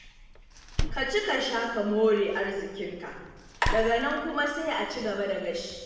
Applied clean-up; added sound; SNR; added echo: none; Door; 8 dB; reverberation time 1.0 s.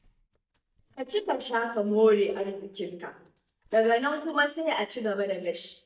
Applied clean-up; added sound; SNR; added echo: neural mask model DeepFilterNet 3.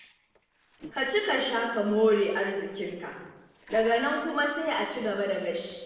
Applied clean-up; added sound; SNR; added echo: neural separator model SepFormer DNS4.